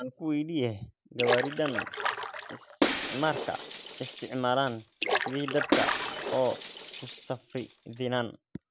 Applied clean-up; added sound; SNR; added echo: none; Splash, splatter + Shatter; 1 dB; none.